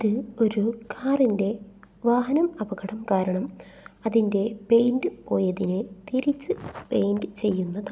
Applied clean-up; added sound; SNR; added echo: none; none; none; none.